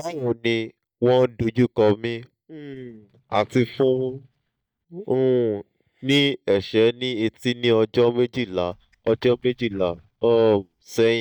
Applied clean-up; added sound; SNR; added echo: neural mask model DeepFilterNet 3.